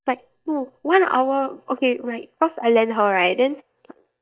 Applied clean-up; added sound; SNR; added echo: neural mask model DeepFilterNet 3.